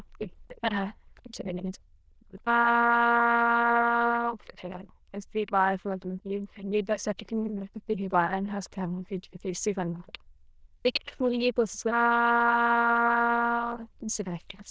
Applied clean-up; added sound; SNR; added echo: neural diffusion model UNIVERSE++.